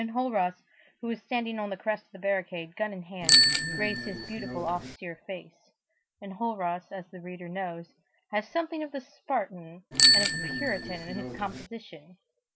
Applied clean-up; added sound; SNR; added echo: none; Bicycle bell; -4 dB; none.